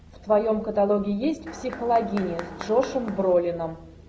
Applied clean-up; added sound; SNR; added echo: none; Mechanisms; 13 dB; none.